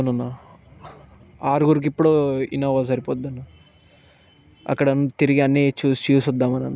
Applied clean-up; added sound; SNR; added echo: none; none; none; none.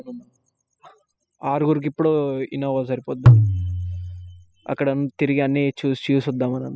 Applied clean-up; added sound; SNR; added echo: classical method spectral subtraction.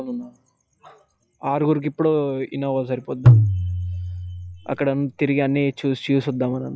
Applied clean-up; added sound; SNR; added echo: classical method log-MMSE.